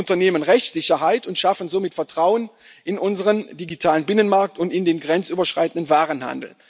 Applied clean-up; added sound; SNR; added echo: none; none; none; none.